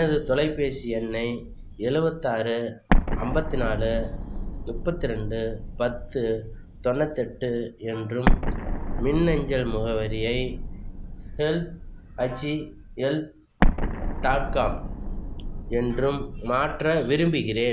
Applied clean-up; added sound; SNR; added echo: none; Explosion; 1 dB; none.